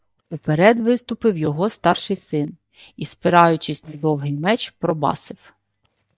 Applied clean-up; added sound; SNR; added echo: neural mask model DeepFilterNet 3.